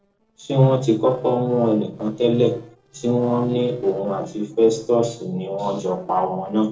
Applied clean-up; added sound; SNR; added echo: neural separator model SepFormer DNS4.